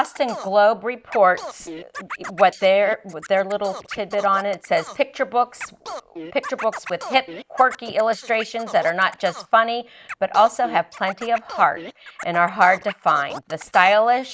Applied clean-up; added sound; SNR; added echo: neural mask model Resemble Enhance denoiser.